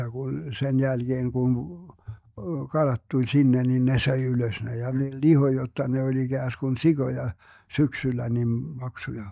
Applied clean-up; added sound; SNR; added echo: neural mask model DeepFilterNet 3.